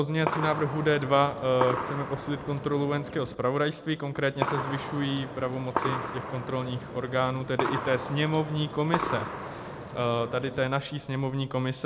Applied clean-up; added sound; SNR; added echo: none; Gunshot, gunfire; 6 dB; none.